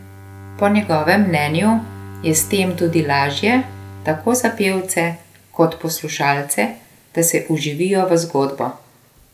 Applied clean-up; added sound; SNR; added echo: none; Bowed string instrument; 18 dB; none.